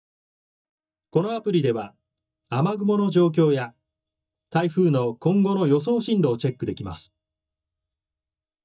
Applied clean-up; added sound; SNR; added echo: neural mask model DeepFilterNet 3.